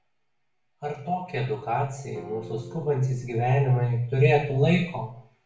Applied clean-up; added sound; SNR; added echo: none; Electric guitar / Strum; 19 dB; reverberation time 0.5 s.